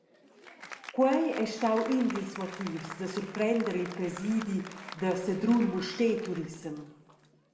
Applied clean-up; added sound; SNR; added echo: none; Applause; 15 dB; reverberation time 0.4 s.